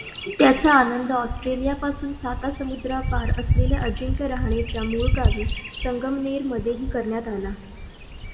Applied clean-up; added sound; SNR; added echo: none; Bird vocalization, bird call, bird song; 2 dB; reverberation time 1.3 s.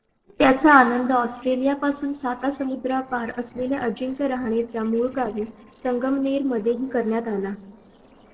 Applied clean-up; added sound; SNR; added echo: neural separator model SepFormer DNS4.